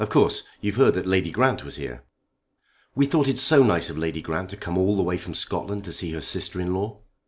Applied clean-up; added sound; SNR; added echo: none; none; none; none.